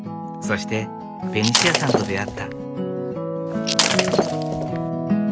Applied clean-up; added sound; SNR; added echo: none; Shatter; -1 dB; none.